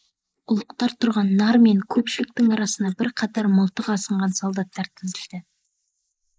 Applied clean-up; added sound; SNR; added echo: neural mask model Resemble Enhance denoiser.